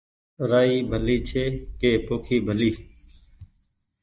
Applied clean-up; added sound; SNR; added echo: neural mask model DeepFilterNet 3.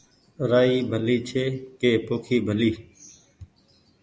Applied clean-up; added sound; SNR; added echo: none; none; none; none.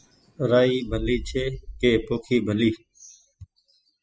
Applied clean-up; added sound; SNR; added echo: classical method spectral subtraction.